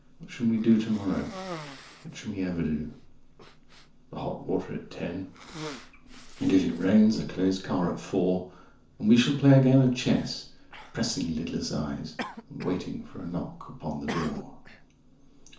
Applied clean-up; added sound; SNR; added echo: neural separator model SepFormer DNS4.